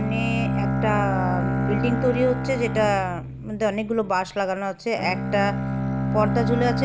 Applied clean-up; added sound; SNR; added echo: none; Bowed string instrument; 1 dB; none.